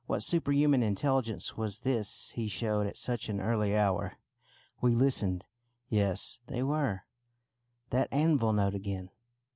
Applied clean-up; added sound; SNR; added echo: none; none; none; none.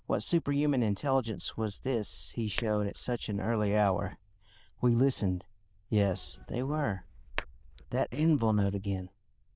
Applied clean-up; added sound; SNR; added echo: neural diffusion model UNIVERSE++.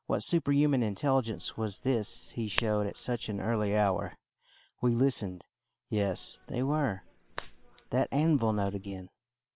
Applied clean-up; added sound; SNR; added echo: neural separator model SepFormer WHAM!.